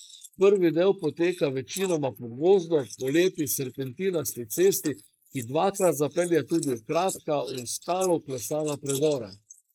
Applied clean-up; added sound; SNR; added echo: neural mask model Resemble Enhance denoiser.